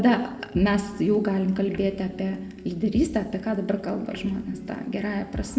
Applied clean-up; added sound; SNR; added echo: none; none; none; reverberation time 0.8 s.